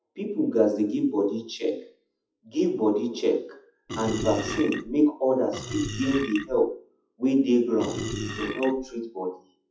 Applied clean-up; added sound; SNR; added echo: classical method WPE with log-MMSE.